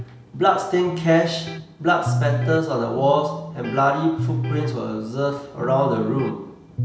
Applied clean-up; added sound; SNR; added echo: none; Electric guitar; 6 dB; none.